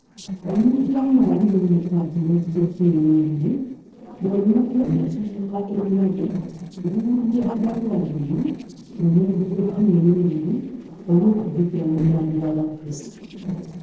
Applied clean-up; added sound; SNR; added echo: neural separator model SepFormer DNS4.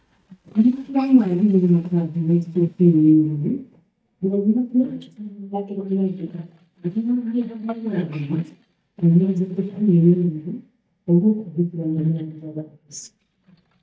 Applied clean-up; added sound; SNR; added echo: neural mask model DeepFilterNet 3.